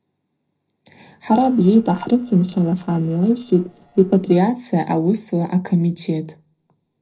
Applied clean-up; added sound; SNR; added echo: neural separator model SepFormer DNS4.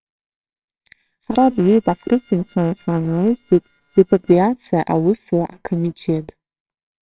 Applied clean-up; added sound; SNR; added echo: neural separator model SepFormer WHAMR!.